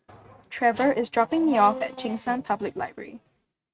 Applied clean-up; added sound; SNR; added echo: neural mask model RNNoise.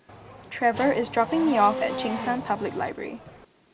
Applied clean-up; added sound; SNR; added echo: none; Race car, auto racing / Accelerating, revving, vroom; 9 dB; none.